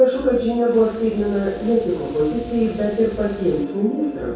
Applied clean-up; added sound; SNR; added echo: none; Water; 20 dB; reverberation time 0.7 s.